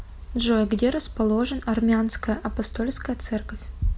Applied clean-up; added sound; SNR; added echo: none; none; none; none.